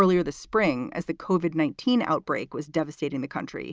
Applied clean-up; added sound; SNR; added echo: none; none; none; none.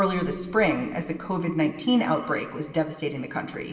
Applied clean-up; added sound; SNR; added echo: none; none; none; reverberation time 1.4 s.